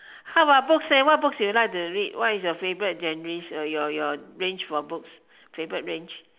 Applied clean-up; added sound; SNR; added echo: none; none; none; none.